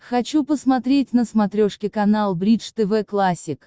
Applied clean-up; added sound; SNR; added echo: none; none; none; none.